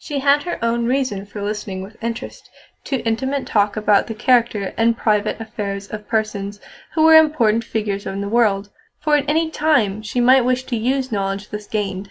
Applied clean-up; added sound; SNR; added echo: none; none; none; none.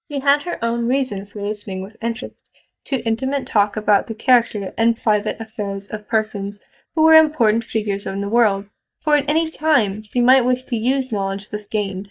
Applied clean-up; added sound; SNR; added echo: neural mask model DeepFilterNet 3.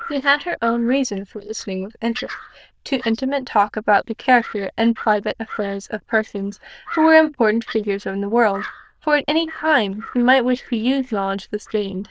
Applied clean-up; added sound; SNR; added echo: neural diffusion model UNIVERSE++.